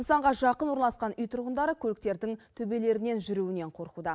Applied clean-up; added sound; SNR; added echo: none; none; none; none.